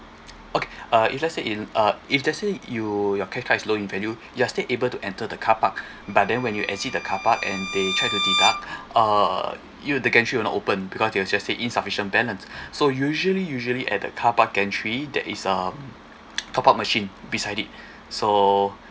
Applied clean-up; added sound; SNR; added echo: none; Bowed string instrument; 5 dB; none.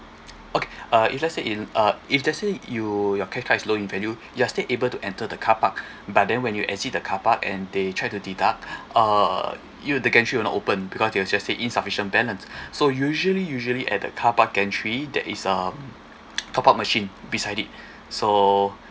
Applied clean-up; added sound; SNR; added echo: none; none; none; none.